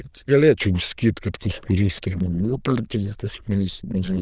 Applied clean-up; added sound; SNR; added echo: neural diffusion model UNIVERSE++.